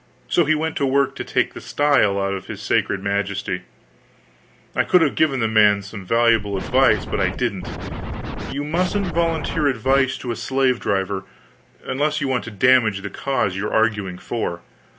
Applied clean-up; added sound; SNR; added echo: none; Scratching (performance technique); 6 dB; none.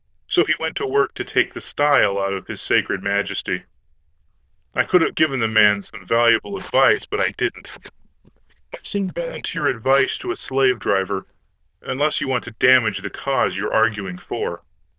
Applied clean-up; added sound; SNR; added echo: neural diffusion model UNIVERSE++.